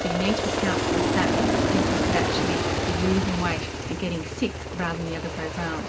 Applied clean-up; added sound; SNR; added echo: none; Aircraft; -4 dB; reverberation time 1.9 s.